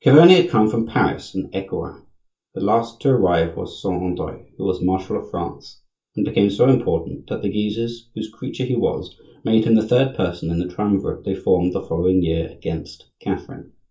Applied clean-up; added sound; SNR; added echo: none; none; none; reverberation time 0.2 s.